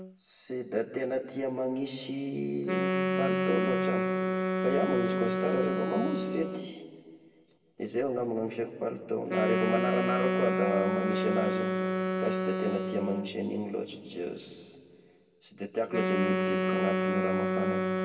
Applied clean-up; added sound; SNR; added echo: none; Wind instrument, woodwind instrument; -1 dB; reverberation time 1.7 s.